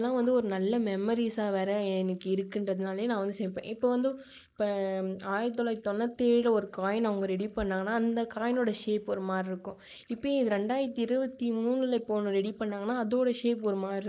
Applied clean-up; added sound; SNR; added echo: neural mask model Resemble Enhance denoiser.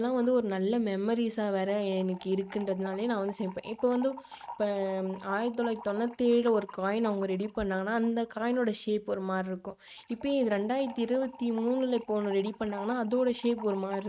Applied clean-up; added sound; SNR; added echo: neural mask model RNNoise.